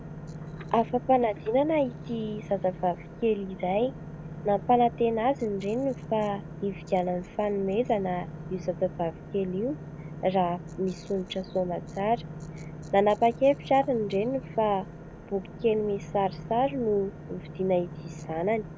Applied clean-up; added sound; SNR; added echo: none; Engine / Boat, Water vehicle; 12 dB; none.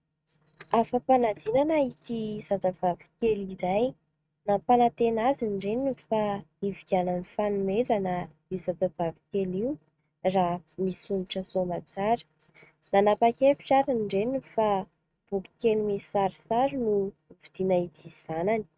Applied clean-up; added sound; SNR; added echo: neural mask model RNNoise.